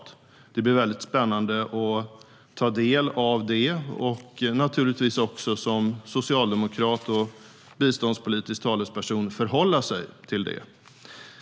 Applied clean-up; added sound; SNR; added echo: none; none; none; none.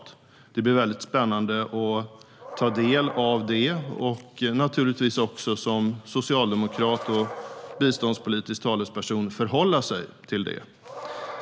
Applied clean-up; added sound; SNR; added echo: none; Animal; 17 dB; none.